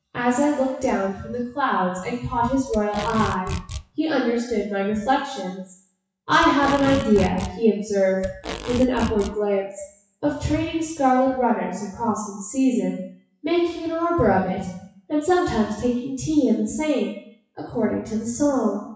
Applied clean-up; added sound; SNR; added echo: classical method WPE with log-MMSE.